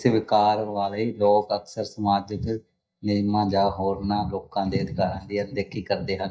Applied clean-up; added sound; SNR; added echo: neural mask model DeepFilterNet 3.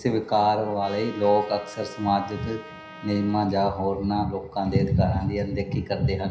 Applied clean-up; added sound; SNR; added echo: none; Trumpet; 19 dB; reverberation time 0.5 s.